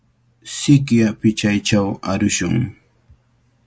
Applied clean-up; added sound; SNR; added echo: none; none; none; none.